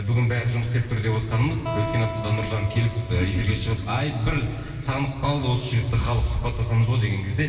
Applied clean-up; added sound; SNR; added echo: none; Acoustic guitar; 13 dB; reverberation time 2.4 s.